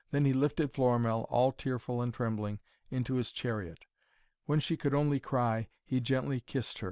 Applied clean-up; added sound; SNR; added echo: none; none; none; none.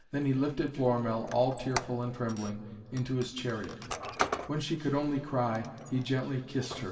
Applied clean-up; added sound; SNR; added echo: none; Squeak; 10 dB; reverberation time 2.2 s.